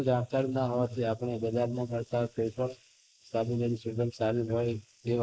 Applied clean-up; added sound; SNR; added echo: neural mask model Resemble Enhance denoiser.